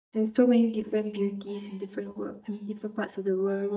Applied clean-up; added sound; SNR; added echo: neural mask model DeepFilterNet 3.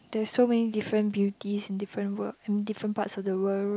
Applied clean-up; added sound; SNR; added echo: none; none; none; none.